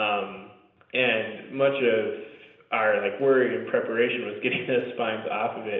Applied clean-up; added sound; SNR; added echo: none; none; none; reverberation time 0.9 s.